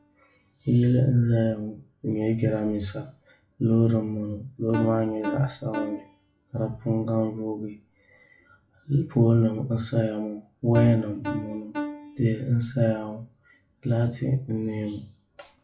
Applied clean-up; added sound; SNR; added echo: classical method WPE with log-MMSE.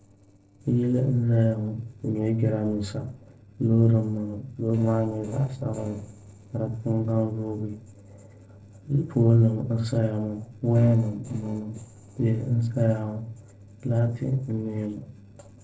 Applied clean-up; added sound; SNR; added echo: neural separator model SepFormer DNS4.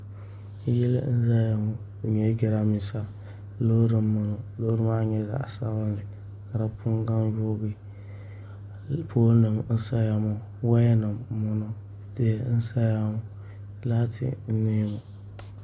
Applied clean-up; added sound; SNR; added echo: none; none; none; none.